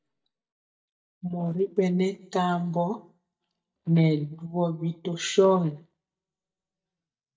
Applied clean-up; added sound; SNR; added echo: neural mask model DeepFilterNet 3.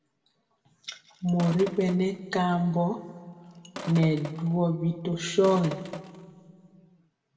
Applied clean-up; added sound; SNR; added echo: none; Sink (filling or washing); 15 dB; reverberation time 1.5 s.